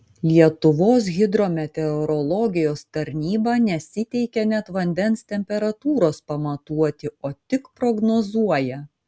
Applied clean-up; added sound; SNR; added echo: none; none; none; none.